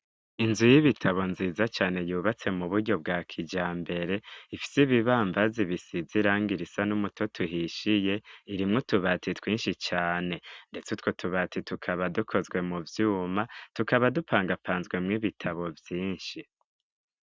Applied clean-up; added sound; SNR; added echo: none; none; none; none.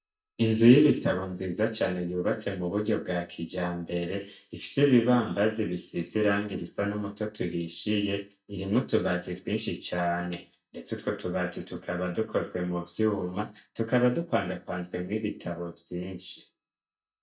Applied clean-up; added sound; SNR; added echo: neural mask model DeepFilterNet 3.